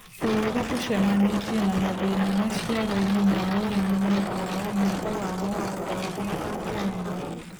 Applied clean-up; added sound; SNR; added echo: neural mask model Resemble Enhance denoiser.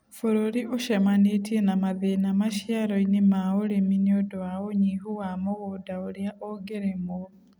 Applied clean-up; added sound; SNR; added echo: none; none; none; none.